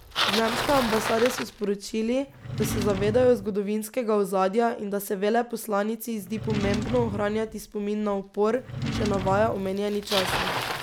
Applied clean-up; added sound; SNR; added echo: none; Bicycle + Drawer open or close; 6 dB; none.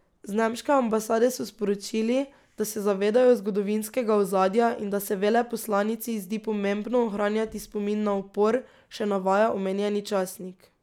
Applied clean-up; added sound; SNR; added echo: none; none; none; none.